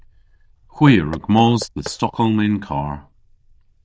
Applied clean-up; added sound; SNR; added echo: neural diffusion model UNIVERSE++.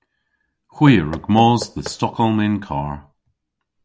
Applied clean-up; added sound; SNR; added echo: none; Knock / Wood; 18 dB; none.